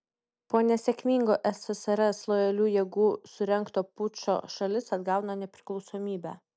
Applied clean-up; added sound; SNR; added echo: none; none; none; none.